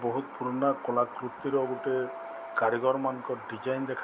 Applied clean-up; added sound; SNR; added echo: none; Wind instrument, woodwind instrument; 15 dB; none.